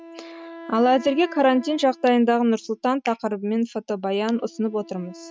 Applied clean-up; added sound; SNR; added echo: neural mask model RNNoise.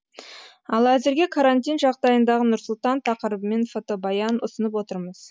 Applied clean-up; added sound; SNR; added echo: none; none; none; none.